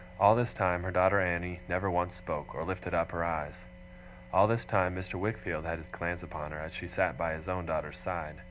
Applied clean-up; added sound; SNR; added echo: none; none; none; none.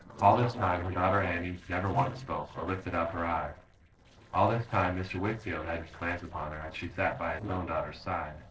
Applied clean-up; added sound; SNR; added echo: neural separator model SepFormer DNS4.